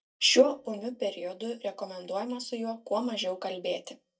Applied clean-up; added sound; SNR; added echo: neural mask model DeepFilterNet 3.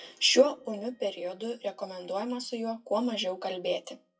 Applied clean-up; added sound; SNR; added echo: classical method WPE with log-MMSE.